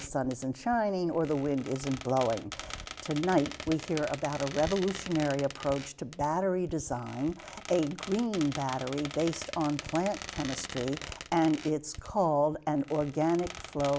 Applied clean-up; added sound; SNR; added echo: none; Squeak; 14 dB; none.